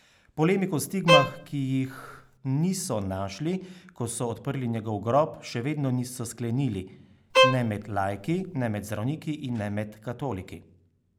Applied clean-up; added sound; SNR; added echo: none; Bowed string instrument; -3 dB; none.